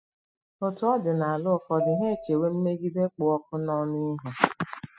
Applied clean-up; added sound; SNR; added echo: classical method spectral subtraction.